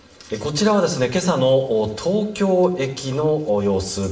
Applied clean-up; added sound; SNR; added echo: none; none; none; reverberation time 0.6 s.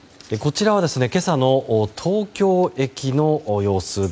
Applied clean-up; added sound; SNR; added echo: none; none; none; none.